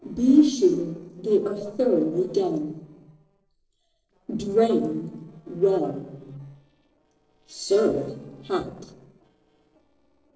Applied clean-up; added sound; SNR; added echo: neural separator model SepFormer DNS4.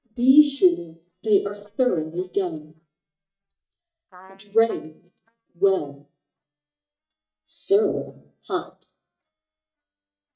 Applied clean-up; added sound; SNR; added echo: neural mask model DeepFilterNet 3.